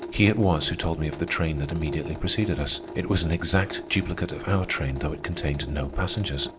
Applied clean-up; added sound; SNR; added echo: none; Drip / Sink (filling or washing) / Water tap, faucet; 12 dB; none.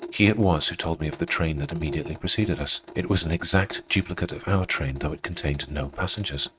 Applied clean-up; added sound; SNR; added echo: neural mask model RNNoise.